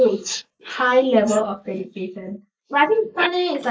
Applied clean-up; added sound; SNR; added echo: neural mask model Resemble Enhance denoiser.